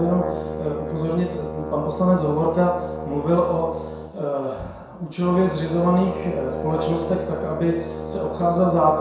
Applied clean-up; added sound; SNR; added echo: none; Brass instrument; 8 dB; reverberation time 0.7 s.